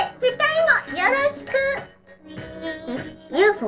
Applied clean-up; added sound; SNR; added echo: neural separator model SepFormer DNS4.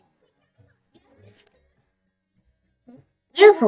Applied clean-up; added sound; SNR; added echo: neural mask model DeepFilterNet 3.